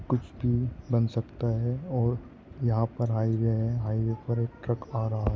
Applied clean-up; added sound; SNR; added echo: none; none; none; none.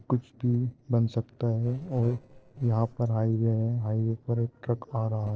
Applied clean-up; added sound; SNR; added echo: neural separator model SepFormer DNS4.